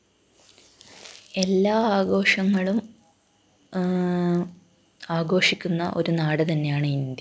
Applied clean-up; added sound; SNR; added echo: none; none; none; none.